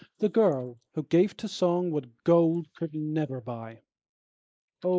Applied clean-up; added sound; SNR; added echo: neural mask model Resemble Enhance denoiser.